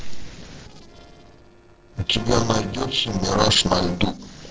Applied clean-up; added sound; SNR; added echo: neural separator model SepFormer DNS4.